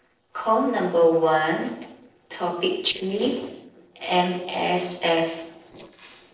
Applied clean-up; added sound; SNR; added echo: neural separator model SepFormer DNS4.